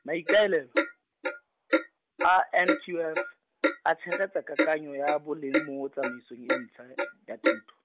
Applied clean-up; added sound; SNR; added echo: none; Clock; 2 dB; none.